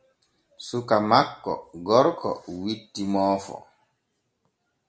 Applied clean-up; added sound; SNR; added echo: none; none; none; none.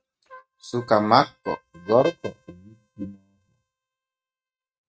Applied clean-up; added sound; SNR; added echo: neural mask model RNNoise.